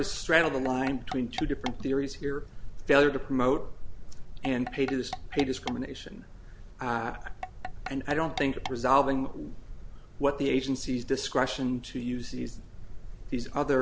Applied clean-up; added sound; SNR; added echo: none; Tap / Percussion; 13 dB; none.